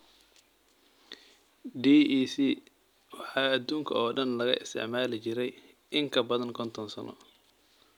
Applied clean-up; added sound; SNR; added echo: none; none; none; none.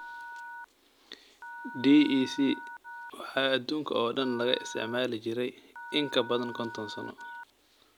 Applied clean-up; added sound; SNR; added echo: none; Telephone; 14 dB; none.